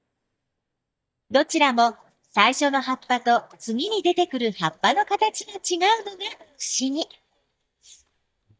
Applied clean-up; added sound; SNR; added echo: neural mask model DeepFilterNet 3.